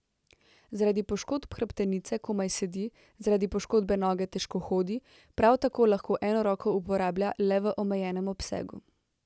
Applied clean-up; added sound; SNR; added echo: none; none; none; none.